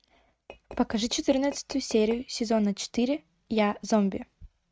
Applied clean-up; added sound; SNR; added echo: neural mask model RNNoise.